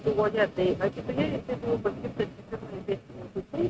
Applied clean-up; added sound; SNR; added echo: neural mask model RNNoise.